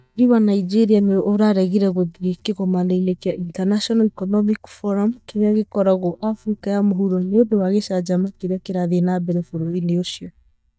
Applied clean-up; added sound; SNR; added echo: neural mask model DeepFilterNet 3.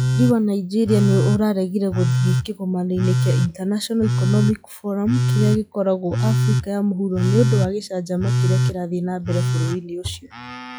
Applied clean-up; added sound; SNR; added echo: classical method log-MMSE.